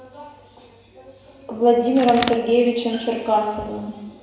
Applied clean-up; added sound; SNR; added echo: none; Bird; 7 dB; reverberation time 1.0 s.